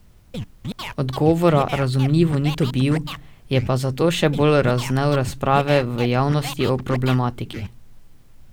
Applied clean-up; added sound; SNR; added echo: none; Scratching (performance technique); 13 dB; none.